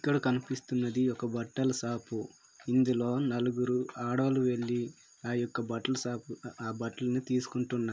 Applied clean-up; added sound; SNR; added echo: none; none; none; none.